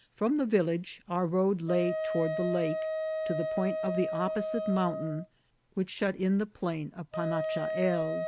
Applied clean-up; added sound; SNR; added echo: none; Wind instrument, woodwind instrument; 4 dB; none.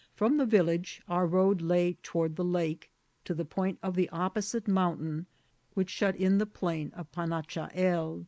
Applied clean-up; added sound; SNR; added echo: neural mask model Resemble Enhance denoiser.